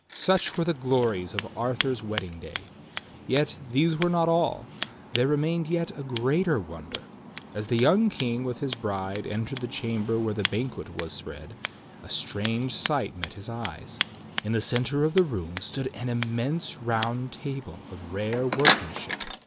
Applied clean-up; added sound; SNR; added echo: none; Scissors; 7 dB; none.